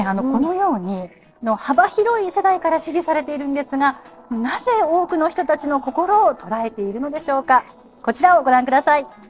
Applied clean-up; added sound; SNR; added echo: neural separator model SepFormer DNS4.